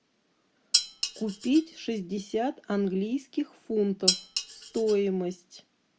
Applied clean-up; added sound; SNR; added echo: none; Dishes, pots, and pans; 2 dB; none.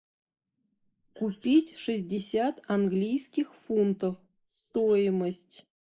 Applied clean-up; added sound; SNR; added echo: neural mask model Resemble Enhance denoiser.